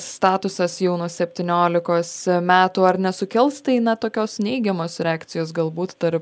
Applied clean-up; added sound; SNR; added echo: none; none; none; none.